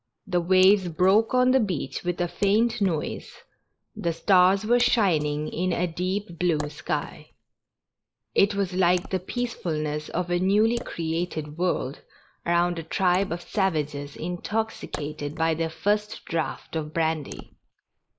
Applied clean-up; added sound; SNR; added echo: neural mask model Resemble Enhance denoiser.